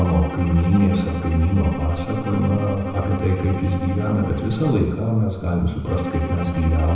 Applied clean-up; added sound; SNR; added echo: none; Bowed string instrument; 11 dB; reverberation time 1.0 s.